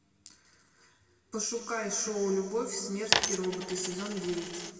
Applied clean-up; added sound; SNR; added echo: none; Coin (dropping); -1 dB; reverberation time 2.3 s.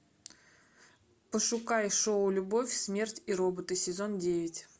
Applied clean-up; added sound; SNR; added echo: none; none; none; none.